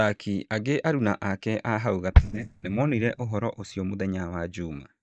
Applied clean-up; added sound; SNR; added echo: neural mask model DeepFilterNet 3.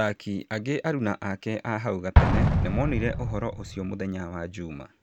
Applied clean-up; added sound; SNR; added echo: none; Explosion; -2 dB; none.